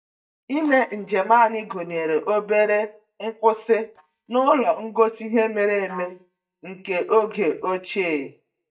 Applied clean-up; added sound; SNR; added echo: neural mask model DeepFilterNet 3.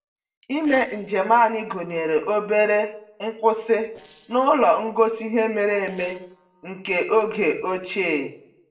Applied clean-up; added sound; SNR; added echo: neural separator model SepFormer DNS4.